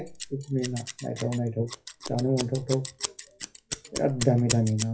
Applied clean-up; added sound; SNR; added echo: classical method WPE with log-MMSE.